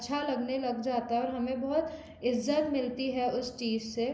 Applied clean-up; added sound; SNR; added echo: none; none; none; none.